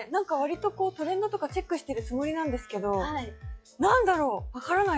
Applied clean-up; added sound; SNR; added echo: classical method log-MMSE.